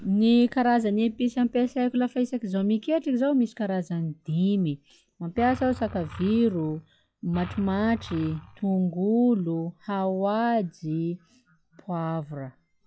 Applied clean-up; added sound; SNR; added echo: classical method log-MMSE.